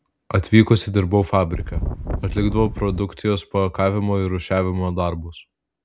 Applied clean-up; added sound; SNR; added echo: none; Wind; 5 dB; none.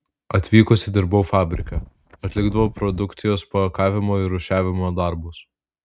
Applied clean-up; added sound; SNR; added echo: neural mask model RNNoise.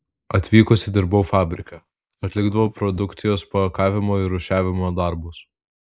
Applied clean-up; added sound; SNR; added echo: neural mask model Resemble Enhance denoiser.